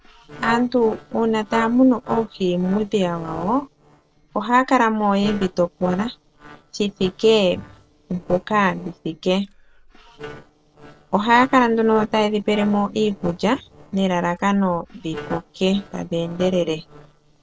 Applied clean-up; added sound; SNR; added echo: neural separator model SepFormer DNS4.